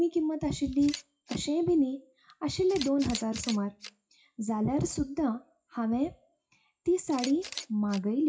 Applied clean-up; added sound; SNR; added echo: classical method WPE with log-MMSE.